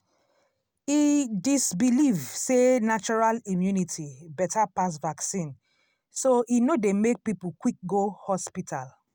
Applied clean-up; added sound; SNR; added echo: none; none; none; none.